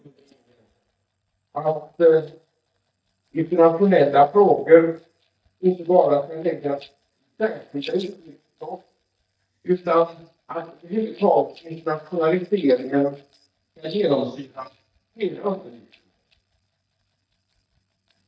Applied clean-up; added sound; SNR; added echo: neural mask model DeepFilterNet 3.